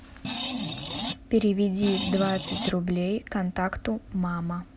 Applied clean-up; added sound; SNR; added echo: none; Screech; 5 dB; none.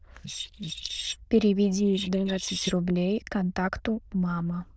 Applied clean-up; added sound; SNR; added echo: neural diffusion model UNIVERSE++.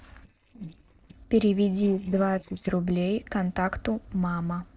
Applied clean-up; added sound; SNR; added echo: neural separator model SepFormer DNS4.